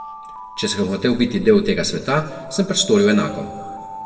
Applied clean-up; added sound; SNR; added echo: none; Alarm; 17 dB; reverberation time 1.4 s.